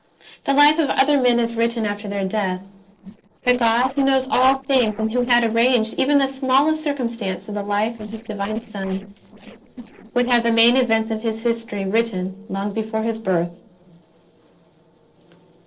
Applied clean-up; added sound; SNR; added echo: neural separator model SepFormer DNS4.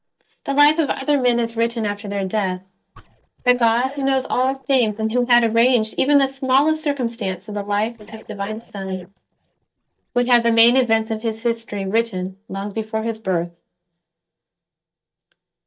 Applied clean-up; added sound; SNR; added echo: neural mask model DeepFilterNet 3.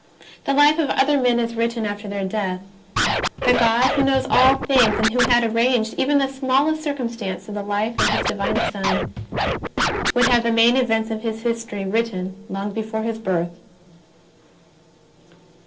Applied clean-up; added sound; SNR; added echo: none; Scratching (performance technique); 0 dB; reverberation time 0.2 s.